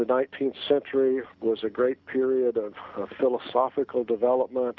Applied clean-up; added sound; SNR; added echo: none; none; none; none.